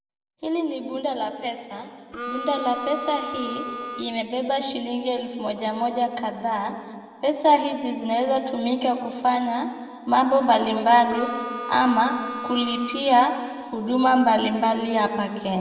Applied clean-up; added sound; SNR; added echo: none; Harmonica; 9 dB; reverberation time 2.1 s.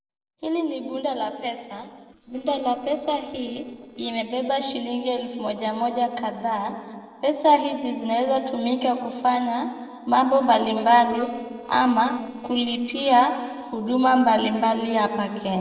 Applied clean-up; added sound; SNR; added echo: neural separator model SepFormer DNS4.